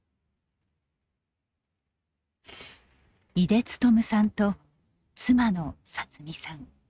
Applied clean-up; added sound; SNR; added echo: neural mask model RNNoise.